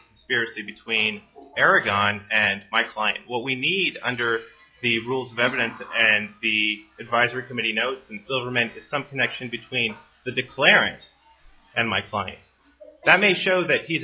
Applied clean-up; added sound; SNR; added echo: classical method log-MMSE.